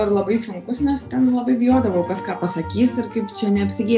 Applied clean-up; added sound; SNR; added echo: none; none; none; none.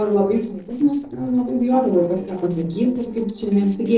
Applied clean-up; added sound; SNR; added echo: neural separator model SepFormer DNS4.